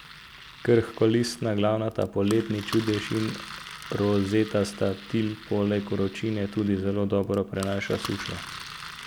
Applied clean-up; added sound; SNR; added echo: none; Engine; 15 dB; none.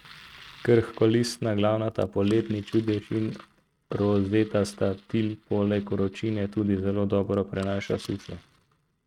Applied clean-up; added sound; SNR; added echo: neural mask model RNNoise.